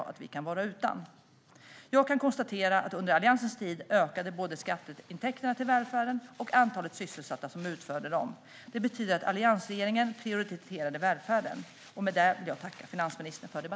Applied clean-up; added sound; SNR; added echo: none; none; none; none.